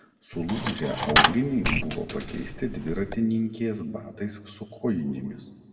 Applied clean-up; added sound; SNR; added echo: none; Coin (dropping); -2 dB; reverberation time 1.5 s.